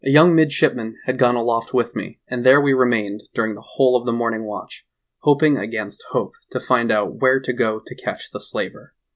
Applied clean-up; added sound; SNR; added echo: none; none; none; none.